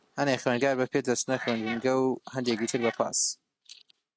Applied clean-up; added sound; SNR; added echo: neural mask model RNNoise.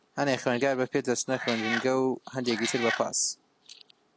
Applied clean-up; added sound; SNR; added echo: none; Meow; 5 dB; none.